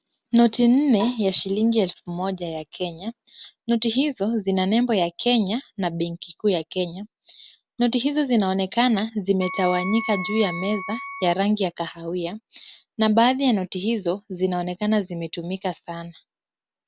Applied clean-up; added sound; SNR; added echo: none; Wind instrument, woodwind instrument; 9 dB; none.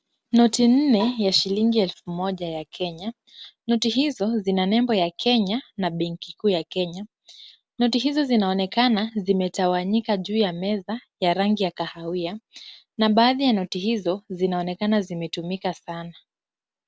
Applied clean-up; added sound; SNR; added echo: none; none; none; none.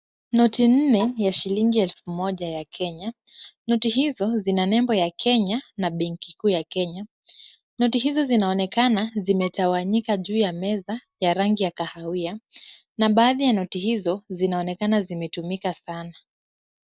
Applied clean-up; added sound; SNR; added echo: neural mask model DeepFilterNet 3.